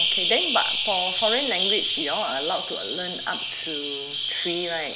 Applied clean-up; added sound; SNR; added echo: none; Bird vocalization, bird call, bird song; -2 dB; none.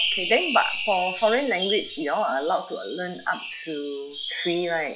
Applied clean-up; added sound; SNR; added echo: classical method log-MMSE.